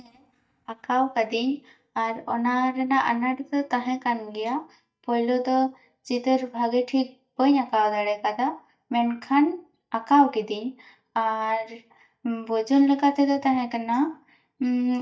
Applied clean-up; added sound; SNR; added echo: neural mask model DeepFilterNet 3.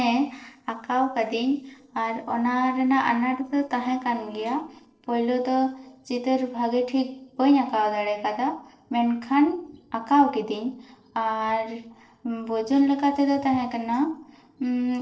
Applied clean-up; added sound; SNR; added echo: neural separator model SepFormer DNS4.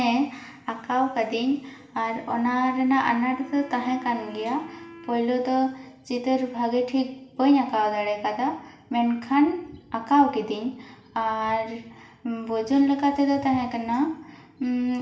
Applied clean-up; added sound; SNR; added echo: none; Wind instrument, woodwind instrument; 20 dB; reverberation time 1.0 s.